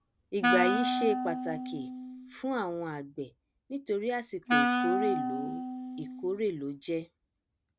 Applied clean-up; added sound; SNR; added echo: none; Wind instrument, woodwind instrument; -2 dB; none.